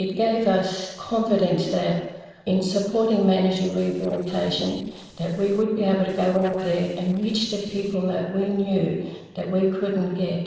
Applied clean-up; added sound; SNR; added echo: neural separator model SepFormer DNS4.